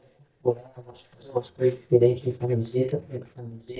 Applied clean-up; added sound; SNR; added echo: neural mask model DeepFilterNet 3.